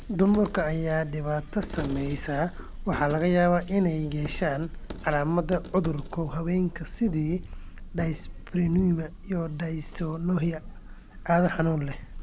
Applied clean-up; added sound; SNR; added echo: none; Coin (dropping); 11 dB; none.